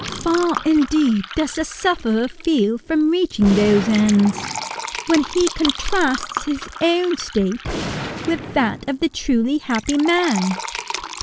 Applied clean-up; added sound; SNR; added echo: none; Fill (with liquid) + Gunshot, gunfire; 10 dB; none.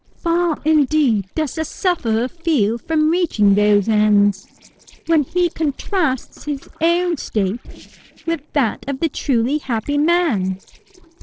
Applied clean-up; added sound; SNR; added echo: neural separator model SepFormer DNS4.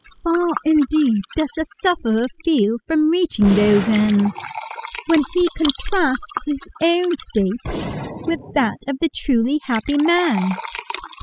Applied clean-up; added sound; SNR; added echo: classical method spectral subtraction.